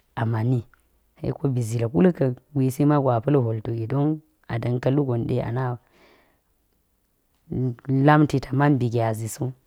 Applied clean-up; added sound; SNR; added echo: none; none; none; none.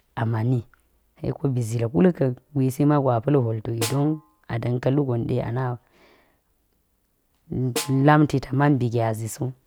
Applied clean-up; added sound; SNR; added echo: none; Snare drum; 13 dB; none.